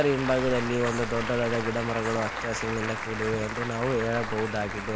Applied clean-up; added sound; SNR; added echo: none; Applause; 5 dB; none.